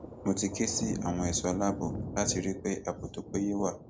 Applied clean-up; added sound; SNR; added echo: none; Thunder; 7 dB; none.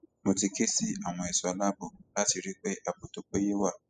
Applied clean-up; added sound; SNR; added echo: classical method spectral subtraction.